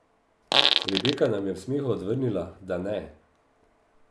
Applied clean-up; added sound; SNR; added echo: none; Fart; -5 dB; none.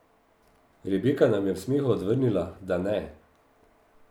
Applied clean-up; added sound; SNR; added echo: none; none; none; none.